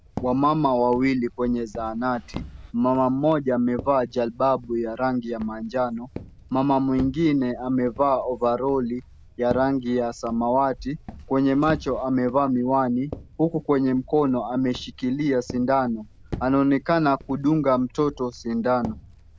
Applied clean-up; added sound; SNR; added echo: none; Walk, footsteps; 17 dB; none.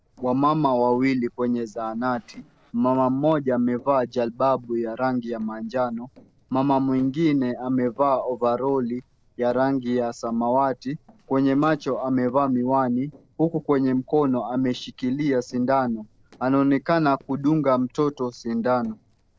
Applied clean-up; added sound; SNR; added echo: neural separator model SepFormer DNS4.